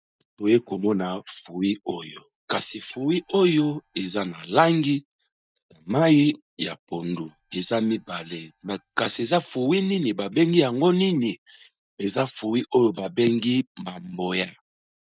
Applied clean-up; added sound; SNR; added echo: neural mask model DeepFilterNet 3.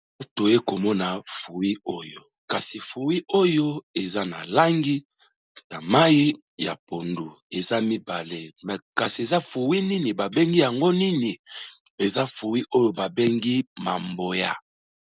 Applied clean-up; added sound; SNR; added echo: none; none; none; none.